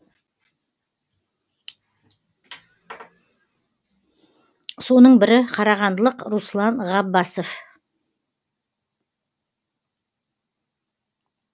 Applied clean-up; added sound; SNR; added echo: none; none; none; none.